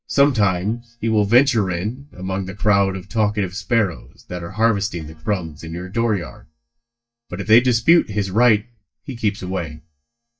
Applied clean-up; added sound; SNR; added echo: neural mask model DeepFilterNet 3.